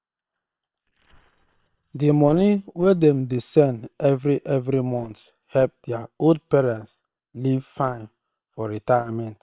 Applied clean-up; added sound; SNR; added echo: neural separator model SepFormer WHAM!.